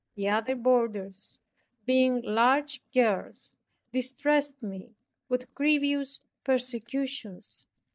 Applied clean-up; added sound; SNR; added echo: neural mask model DeepFilterNet 3.